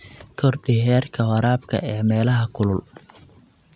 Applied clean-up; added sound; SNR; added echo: none; none; none; none.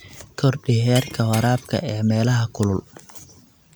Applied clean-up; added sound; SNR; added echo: none; Shatter; 17 dB; none.